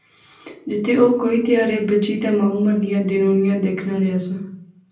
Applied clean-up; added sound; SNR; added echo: none; none; none; reverberation time 0.6 s.